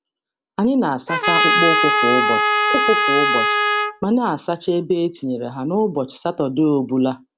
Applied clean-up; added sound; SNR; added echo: none; Trumpet; -3 dB; none.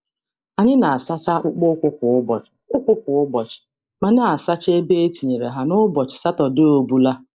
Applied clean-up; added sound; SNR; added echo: neural mask model Resemble Enhance denoiser.